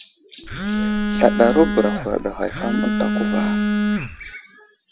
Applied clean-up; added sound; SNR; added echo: none; Telephone; -1 dB; none.